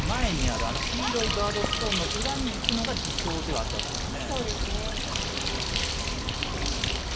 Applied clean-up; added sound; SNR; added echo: none; Bird; -5 dB; reverberation time 0.9 s.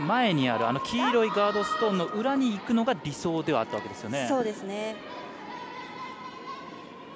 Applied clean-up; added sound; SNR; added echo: none; none; none; none.